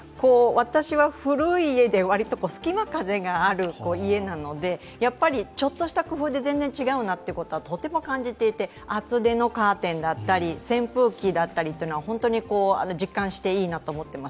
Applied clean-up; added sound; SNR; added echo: none; none; none; none.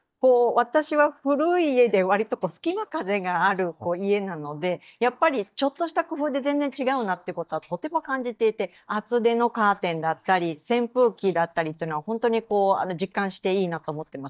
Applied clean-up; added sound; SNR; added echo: neural mask model DeepFilterNet 3.